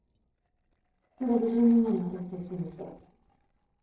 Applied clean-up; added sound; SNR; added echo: neural separator model SepFormer DNS4.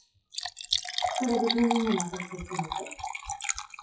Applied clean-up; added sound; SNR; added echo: classical method WPE with log-MMSE.